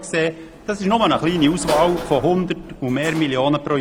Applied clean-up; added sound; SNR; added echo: none; Sliding door / Slam; 13 dB; none.